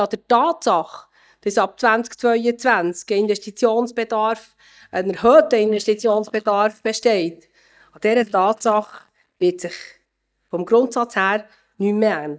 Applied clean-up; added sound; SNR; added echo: neural mask model DeepFilterNet 3.